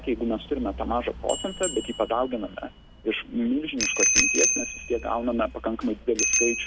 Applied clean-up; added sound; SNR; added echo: none; Bicycle bell; 1 dB; none.